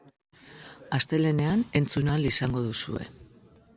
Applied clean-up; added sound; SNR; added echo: none; none; none; none.